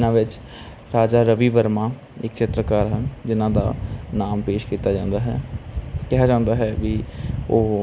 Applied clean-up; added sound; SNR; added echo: none; none; none; none.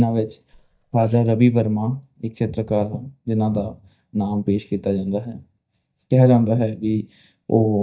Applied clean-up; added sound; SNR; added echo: neural mask model DeepFilterNet 3.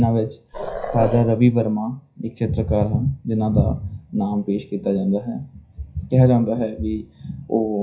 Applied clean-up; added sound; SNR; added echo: classical method WPE with log-MMSE.